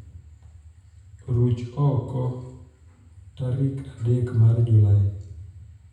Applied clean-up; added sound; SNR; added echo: none; none; none; reverberation time 0.9 s.